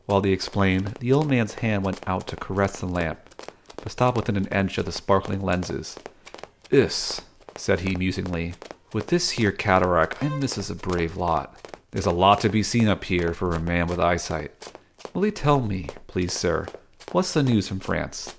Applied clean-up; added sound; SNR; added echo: none; Run + Bowed string instrument; 18 dB; none.